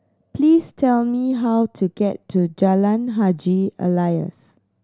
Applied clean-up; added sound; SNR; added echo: none; none; none; none.